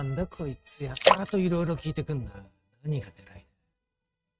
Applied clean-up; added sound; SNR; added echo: neural mask model RNNoise.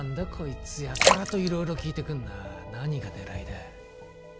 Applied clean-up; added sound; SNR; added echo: none; Splash, splatter; -4 dB; none.